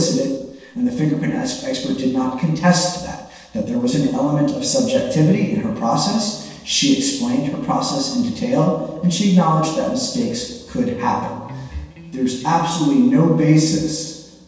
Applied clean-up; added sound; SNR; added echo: neural separator model SepFormer DNS4.